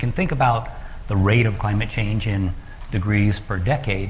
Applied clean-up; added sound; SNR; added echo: none; none; none; none.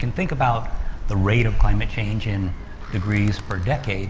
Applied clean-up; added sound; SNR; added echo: none; Animal; 2 dB; none.